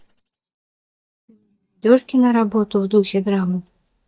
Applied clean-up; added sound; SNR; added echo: neural mask model DeepFilterNet 3.